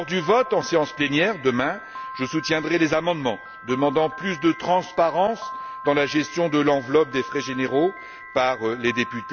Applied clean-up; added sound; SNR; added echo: none; Piano; 14 dB; none.